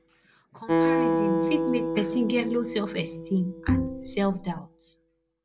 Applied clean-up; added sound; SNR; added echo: none; Bowed string instrument + Acoustic guitar; -2 dB; none.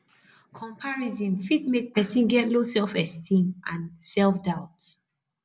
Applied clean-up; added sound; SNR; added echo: none; none; none; none.